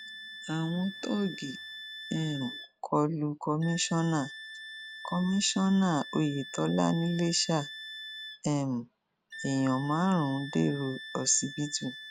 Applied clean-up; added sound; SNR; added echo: none; Wind instrument, woodwind instrument; 14 dB; none.